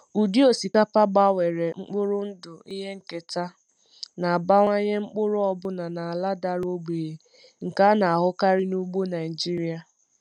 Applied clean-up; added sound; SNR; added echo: none; none; none; none.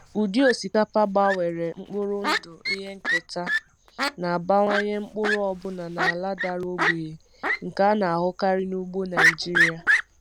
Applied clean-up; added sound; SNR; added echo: none; Fowl; 2 dB; none.